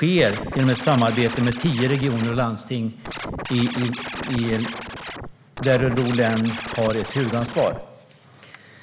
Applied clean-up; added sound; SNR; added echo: none; Scratching (performance technique); 10 dB; none.